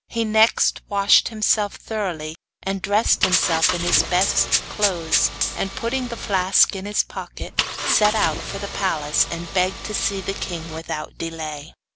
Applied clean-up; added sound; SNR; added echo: none; Rattle (instrument) + Engine; 3 dB; none.